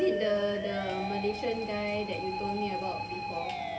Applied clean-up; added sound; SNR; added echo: none; Musical instrument; 3 dB; reverberation time 0.3 s.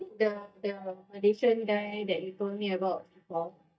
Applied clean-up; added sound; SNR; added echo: neural mask model DeepFilterNet 3.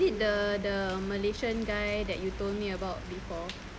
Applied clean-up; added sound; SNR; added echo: none; none; none; none.